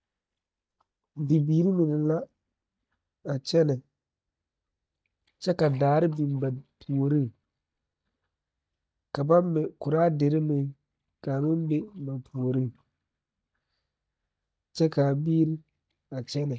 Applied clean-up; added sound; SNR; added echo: neural mask model DeepFilterNet 3.